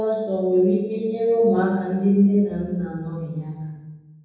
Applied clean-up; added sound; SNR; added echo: none; none; none; reverberation time 1.3 s.